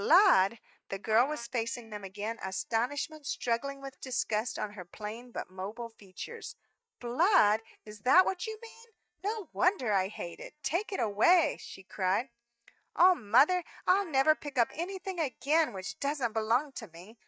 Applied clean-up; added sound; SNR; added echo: neural mask model DeepFilterNet 3.